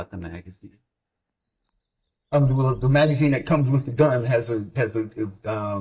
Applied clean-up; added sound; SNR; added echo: neural mask model DeepFilterNet 3.